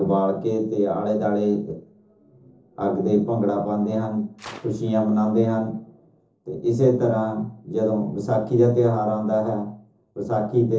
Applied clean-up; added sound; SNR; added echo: neural separator model SepFormer DNS4.